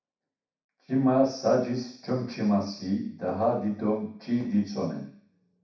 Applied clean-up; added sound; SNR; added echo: none; none; none; reverberation time 0.6 s.